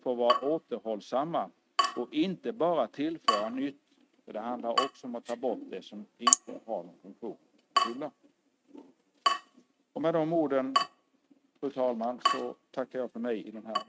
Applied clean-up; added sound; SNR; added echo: neural mask model RNNoise.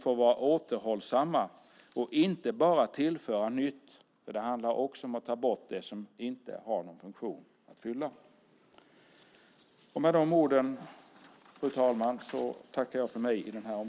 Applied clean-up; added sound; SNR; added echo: none; none; none; none.